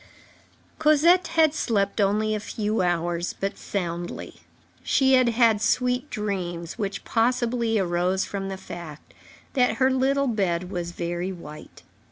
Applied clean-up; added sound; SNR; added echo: none; none; none; none.